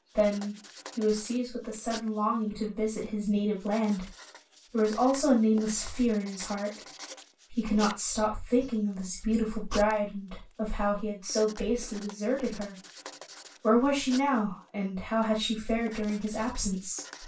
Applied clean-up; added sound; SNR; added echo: none; Writing; 19 dB; reverberation time 0.2 s.